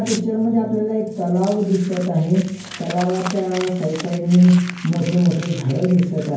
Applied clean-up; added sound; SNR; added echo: none; Crumpling, crinkling; 17 dB; reverberation time 0.9 s.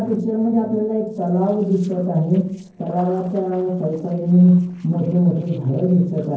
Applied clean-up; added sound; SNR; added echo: neural separator model SepFormer DNS4.